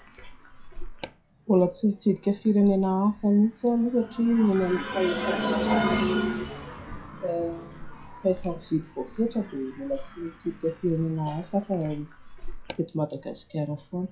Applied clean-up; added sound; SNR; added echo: classical method WPE with log-MMSE.